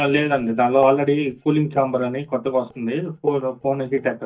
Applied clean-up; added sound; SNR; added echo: neural mask model DeepFilterNet 3.